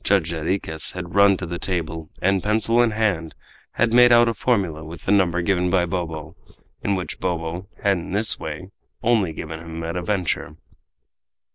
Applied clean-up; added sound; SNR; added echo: none; none; none; none.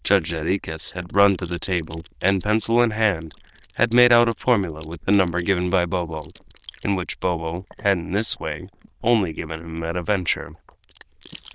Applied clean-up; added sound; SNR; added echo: neural diffusion model UNIVERSE++.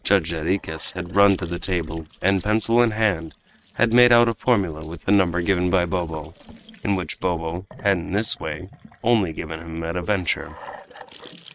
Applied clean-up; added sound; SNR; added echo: neural mask model RNNoise.